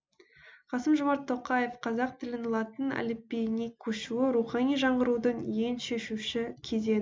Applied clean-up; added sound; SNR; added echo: none; none; none; none.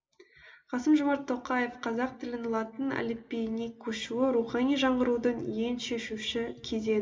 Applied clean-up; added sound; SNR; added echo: none; none; none; reverberation time 1.4 s.